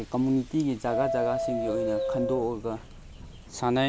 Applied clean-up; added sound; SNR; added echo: none; Subway, metro, underground; 4 dB; none.